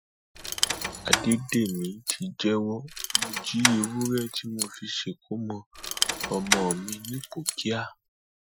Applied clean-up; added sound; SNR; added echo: classical method Wiener filter.